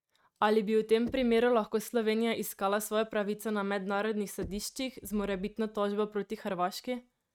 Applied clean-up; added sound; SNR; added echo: neural mask model RNNoise.